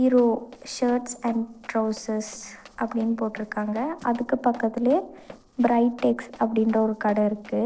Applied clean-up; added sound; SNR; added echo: neural separator model SepFormer DNS4.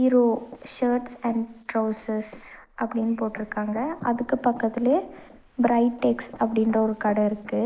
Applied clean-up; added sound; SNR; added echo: neural mask model Resemble Enhance denoiser.